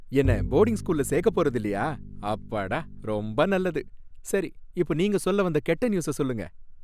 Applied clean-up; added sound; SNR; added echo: none; Bowed string instrument; 8 dB; none.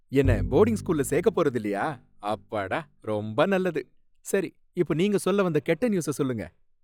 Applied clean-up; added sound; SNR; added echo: classical method log-MMSE.